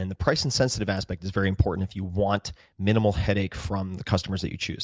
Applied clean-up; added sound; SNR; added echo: none; none; none; none.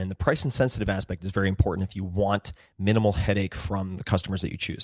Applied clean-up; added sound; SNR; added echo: none; Bass drum; 19 dB; none.